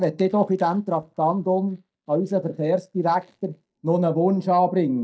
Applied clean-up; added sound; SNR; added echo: neural mask model DeepFilterNet 3.